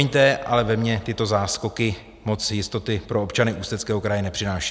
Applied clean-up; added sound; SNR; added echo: none; none; none; none.